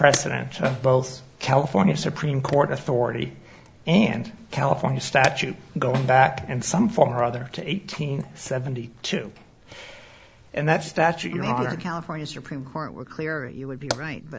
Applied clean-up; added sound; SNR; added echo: none; Fire + Snare drum; 16 dB; none.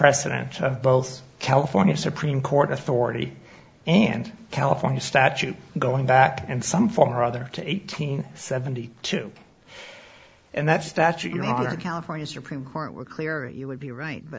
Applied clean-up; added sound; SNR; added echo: none; none; none; none.